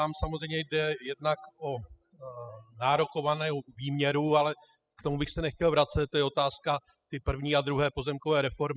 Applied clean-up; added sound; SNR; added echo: classical method spectral subtraction.